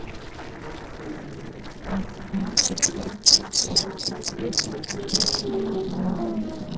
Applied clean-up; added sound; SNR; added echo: neural separator model SepFormer DNS4.